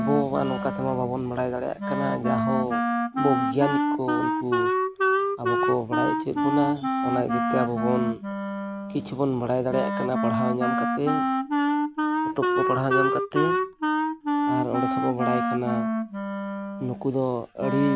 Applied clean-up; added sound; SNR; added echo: none; Wind instrument, woodwind instrument; -2 dB; none.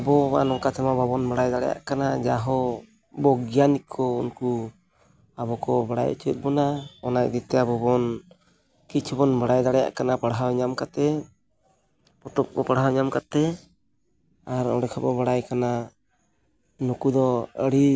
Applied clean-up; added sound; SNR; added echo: none; none; none; none.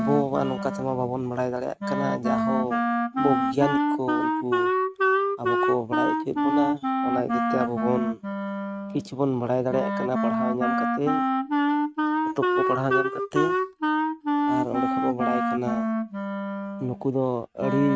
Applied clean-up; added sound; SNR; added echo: neural mask model RNNoise.